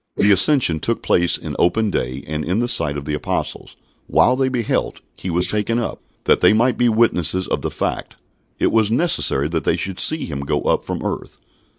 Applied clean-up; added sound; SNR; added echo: neural mask model Resemble Enhance denoiser.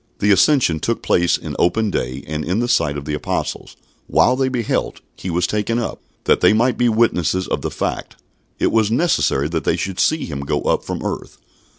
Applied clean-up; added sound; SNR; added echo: none; none; none; none.